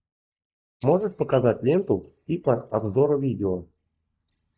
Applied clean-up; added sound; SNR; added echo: neural mask model DeepFilterNet 3.